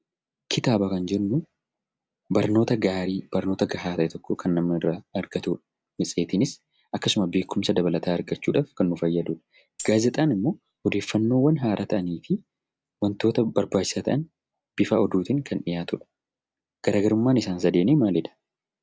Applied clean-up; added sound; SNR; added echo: none; Tambourine; 18 dB; none.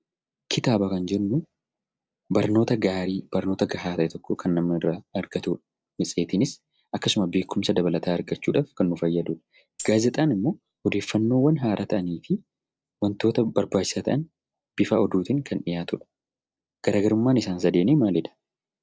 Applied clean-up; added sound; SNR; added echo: neural separator model SepFormer DNS4.